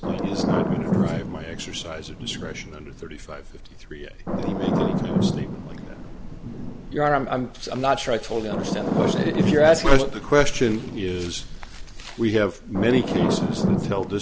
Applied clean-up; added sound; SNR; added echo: none; Thunder / Rain; 3 dB; none.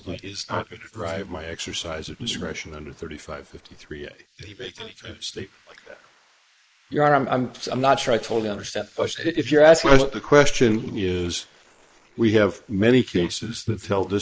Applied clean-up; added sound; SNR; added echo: neural mask model Resemble Enhance denoiser.